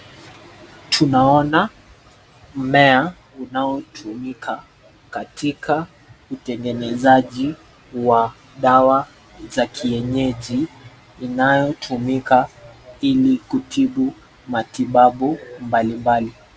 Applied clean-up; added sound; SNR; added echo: none; none; none; none.